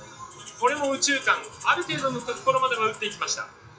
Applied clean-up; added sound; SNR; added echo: classical method WPE with log-MMSE.